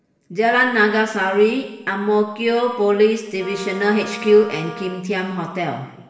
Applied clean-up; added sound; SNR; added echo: none; Wind instrument, woodwind instrument; 17 dB; reverberation time 1.3 s.